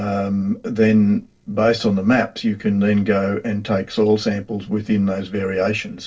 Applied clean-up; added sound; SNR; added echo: neural separator model SepFormer DNS4.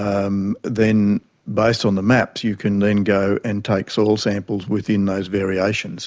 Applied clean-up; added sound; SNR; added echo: none; none; none; none.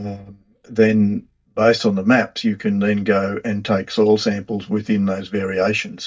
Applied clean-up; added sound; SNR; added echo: neural mask model DeepFilterNet 3.